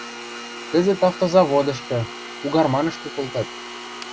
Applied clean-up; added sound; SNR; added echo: none; Domestic sounds, home sounds; 12 dB; none.